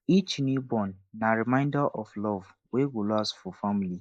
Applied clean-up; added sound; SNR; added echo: neural mask model Resemble Enhance denoiser.